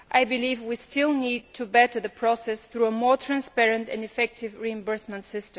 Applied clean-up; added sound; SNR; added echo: none; none; none; none.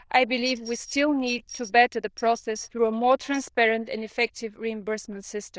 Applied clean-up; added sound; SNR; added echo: neural diffusion model UNIVERSE++.